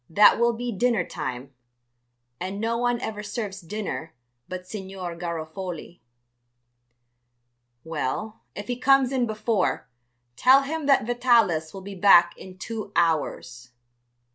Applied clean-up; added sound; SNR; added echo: none; none; none; none.